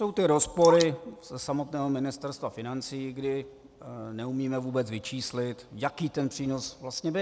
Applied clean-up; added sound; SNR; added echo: none; Drip; 11 dB; none.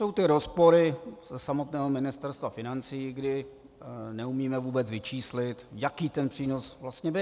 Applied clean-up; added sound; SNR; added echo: none; none; none; none.